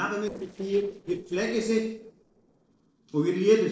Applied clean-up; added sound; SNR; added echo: neural separator model SepFormer DNS4.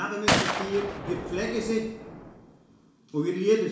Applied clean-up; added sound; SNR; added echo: none; Gunshot, gunfire; 2 dB; reverberation time 0.6 s.